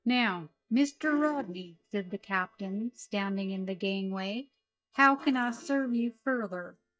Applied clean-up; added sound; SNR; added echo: neural mask model DeepFilterNet 3.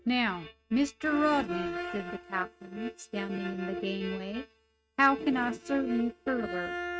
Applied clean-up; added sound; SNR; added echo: neural mask model RNNoise.